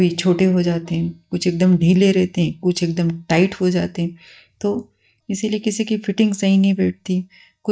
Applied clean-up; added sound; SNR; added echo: neural mask model DeepFilterNet 3.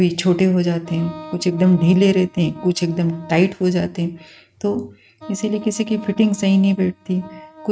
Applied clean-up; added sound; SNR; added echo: neural mask model RNNoise.